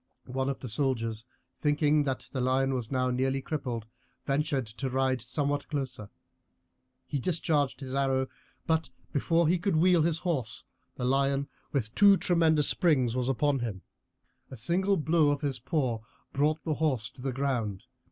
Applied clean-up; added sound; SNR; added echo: none; none; none; none.